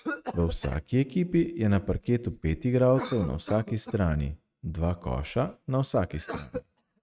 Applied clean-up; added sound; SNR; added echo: neural mask model RNNoise.